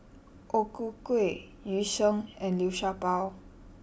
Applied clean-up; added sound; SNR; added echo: none; none; none; none.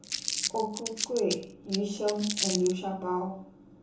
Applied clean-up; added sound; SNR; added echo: none; Crumpling, crinkling; 4 dB; reverberation time 1.2 s.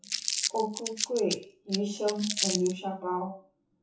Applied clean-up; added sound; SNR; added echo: classical method WPE with log-MMSE.